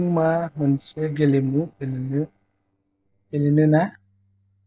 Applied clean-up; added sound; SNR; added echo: neural separator model SepFormer DNS4.